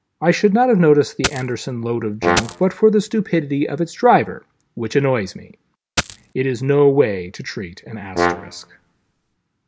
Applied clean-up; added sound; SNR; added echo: none; Coin (dropping) + Brass instrument; 5 dB; none.